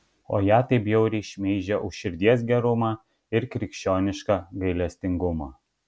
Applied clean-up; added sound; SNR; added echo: none; none; none; none.